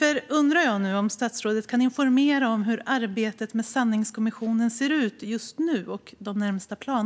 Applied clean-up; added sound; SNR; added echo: none; none; none; none.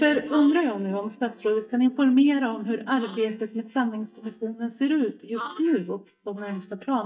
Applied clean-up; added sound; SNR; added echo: neural mask model DeepFilterNet 3.